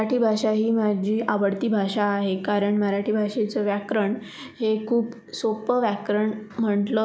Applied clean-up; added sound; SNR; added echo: none; none; none; none.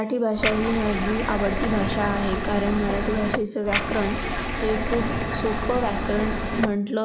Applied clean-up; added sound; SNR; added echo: none; Liquid; 0 dB; none.